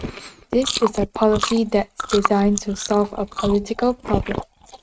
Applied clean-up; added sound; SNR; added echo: neural mask model RNNoise.